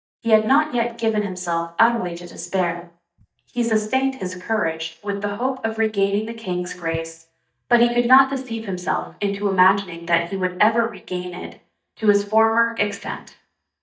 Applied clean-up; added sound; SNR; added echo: neural mask model DeepFilterNet 3.